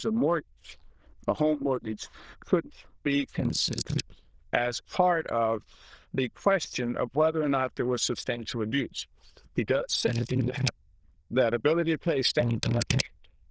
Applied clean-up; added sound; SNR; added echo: neural diffusion model UNIVERSE++.